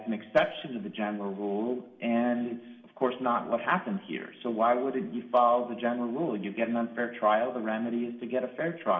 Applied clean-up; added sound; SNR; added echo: none; none; none; reverberation time 0.8 s.